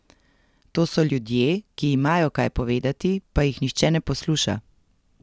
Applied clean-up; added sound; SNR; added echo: none; none; none; none.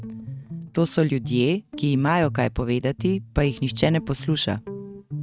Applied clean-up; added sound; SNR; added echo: neural mask model RNNoise.